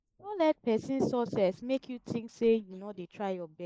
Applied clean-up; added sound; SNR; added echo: neural mask model Resemble Enhance denoiser.